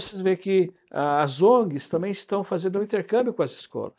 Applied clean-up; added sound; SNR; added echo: neural mask model DeepFilterNet 3.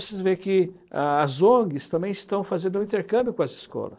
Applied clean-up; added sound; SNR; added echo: neural separator model SepFormer DNS4.